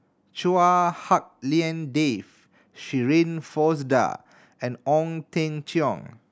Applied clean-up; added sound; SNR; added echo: none; none; none; none.